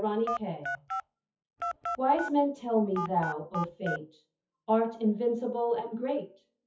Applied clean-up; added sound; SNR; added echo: classical method WPE with log-MMSE.